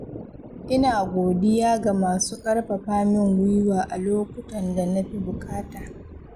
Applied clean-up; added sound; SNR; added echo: none; Thunder; 13 dB; none.